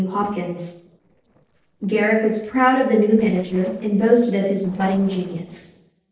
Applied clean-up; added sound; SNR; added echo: neural separator model SepFormer DNS4.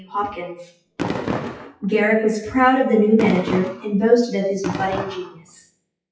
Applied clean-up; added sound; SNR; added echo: classical method WPE with log-MMSE.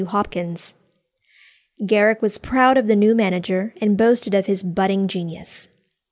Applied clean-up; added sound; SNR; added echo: none; none; none; none.